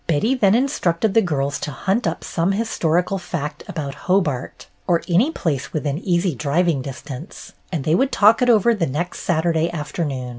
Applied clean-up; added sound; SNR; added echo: none; none; none; none.